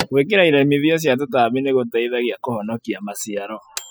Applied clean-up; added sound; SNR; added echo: classical method spectral subtraction.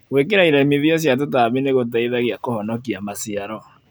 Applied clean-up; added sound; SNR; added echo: none; none; none; none.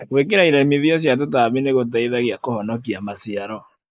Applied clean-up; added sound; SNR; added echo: neural mask model Resemble Enhance denoiser.